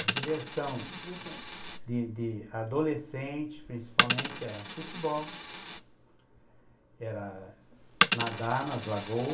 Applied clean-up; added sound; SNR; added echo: none; Coin (dropping); -2 dB; reverberation time 0.3 s.